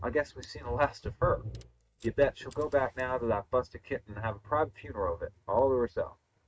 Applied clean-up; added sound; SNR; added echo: neural mask model RNNoise.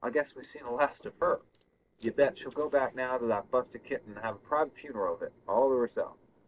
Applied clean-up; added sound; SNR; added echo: neural separator model SepFormer DNS4.